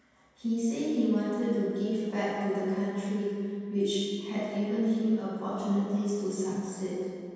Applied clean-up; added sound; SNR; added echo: none; none; none; reverberation time 2.1 s.